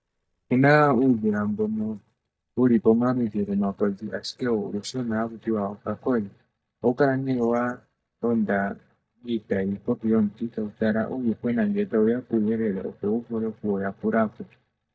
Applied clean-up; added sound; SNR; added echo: neural mask model DeepFilterNet 3.